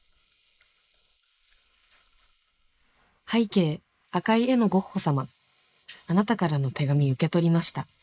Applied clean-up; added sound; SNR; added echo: neural mask model Resemble Enhance denoiser.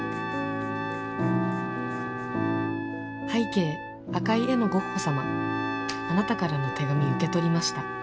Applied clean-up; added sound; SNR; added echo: none; Trumpet + Trumpet; 6 dB; none.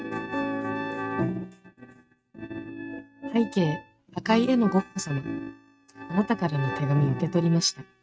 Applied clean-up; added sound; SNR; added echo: neural mask model RNNoise.